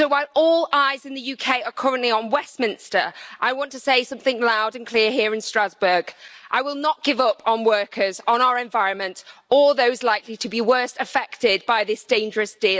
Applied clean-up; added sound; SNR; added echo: none; none; none; none.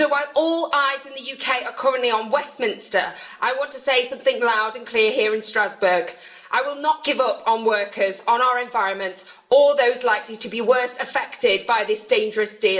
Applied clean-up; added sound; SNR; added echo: none; none; none; reverberation time 0.5 s.